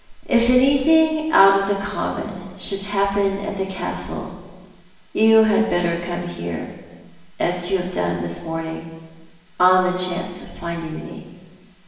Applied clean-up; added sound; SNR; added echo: none; none; none; reverberation time 1.2 s.